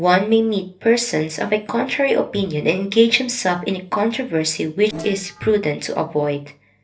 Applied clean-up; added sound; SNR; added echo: neural separator model SepFormer DNS4.